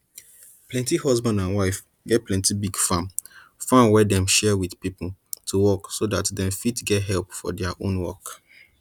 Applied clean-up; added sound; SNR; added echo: none; none; none; none.